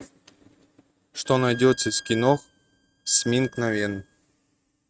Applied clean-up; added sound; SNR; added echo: neural mask model RNNoise.